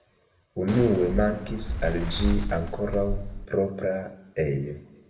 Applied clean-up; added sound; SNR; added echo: none; Fireworks; 2 dB; reverberation time 1.2 s.